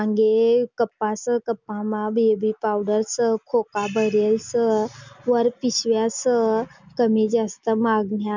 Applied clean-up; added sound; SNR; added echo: none; none; none; none.